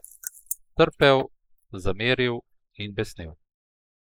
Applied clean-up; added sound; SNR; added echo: neural mask model Resemble Enhance denoiser.